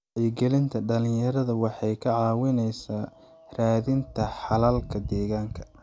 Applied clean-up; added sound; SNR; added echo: none; none; none; none.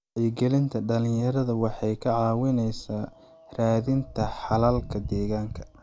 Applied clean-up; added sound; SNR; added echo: none; Buzz; 16 dB; none.